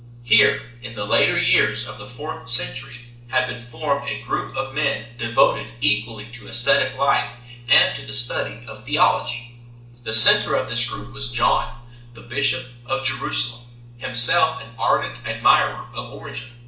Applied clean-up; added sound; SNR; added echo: none; none; none; reverberation time 0.8 s.